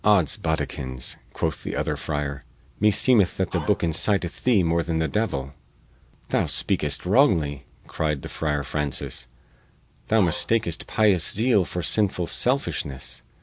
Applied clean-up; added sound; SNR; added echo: none; Dog; 14 dB; none.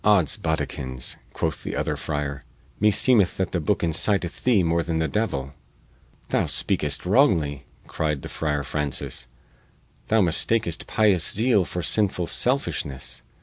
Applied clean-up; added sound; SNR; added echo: none; none; none; none.